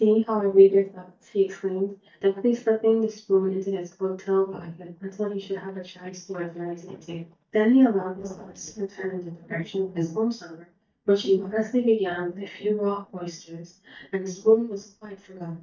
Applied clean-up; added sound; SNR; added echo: neural mask model DeepFilterNet 3.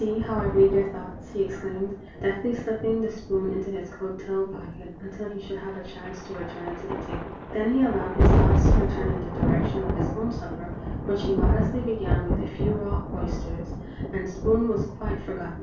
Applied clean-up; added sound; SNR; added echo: none; Thunder; -1 dB; reverberation time 0.3 s.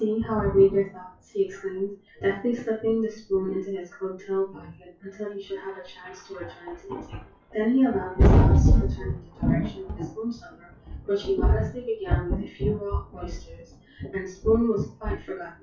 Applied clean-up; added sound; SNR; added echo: classical method WPE with log-MMSE.